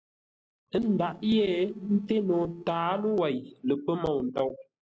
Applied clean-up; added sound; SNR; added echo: neural separator model SepFormer DNS4.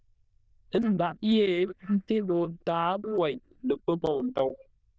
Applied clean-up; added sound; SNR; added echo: neural diffusion model UNIVERSE++.